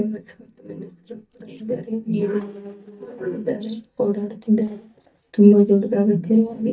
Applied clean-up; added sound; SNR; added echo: neural mask model DeepFilterNet 3.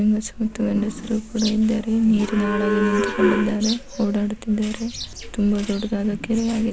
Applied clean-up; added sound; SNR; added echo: none; none; none; none.